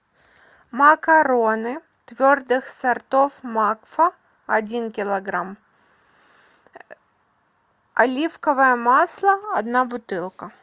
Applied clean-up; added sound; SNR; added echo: none; none; none; none.